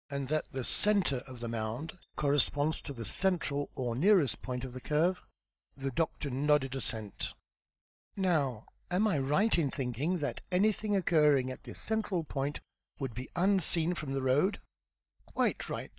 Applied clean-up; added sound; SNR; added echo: neural mask model DeepFilterNet 3.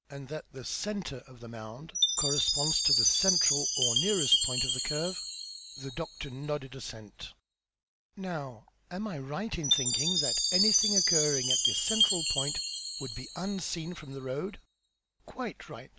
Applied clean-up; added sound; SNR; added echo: none; Chime; -5 dB; none.